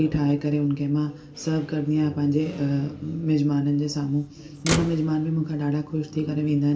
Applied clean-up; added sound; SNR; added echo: none; Motor vehicle (road); 14 dB; reverberation time 0.2 s.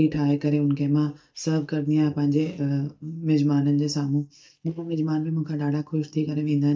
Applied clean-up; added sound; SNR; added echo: neural mask model DeepFilterNet 3.